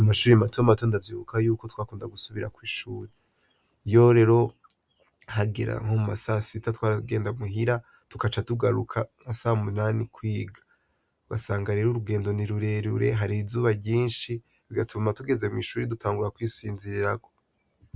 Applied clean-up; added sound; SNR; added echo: none; none; none; none.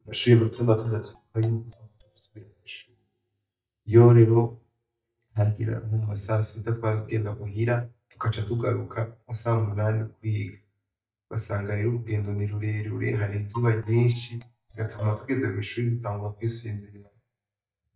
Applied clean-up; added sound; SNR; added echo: neural mask model DeepFilterNet 3.